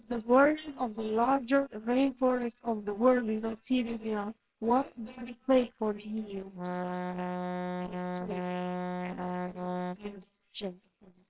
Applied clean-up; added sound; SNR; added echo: neural separator model SepFormer WHAMR!.